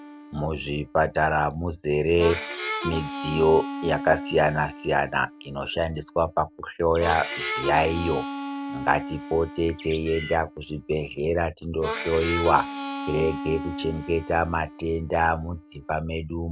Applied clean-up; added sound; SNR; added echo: none; Bird + Harmonica; 9 dB; none.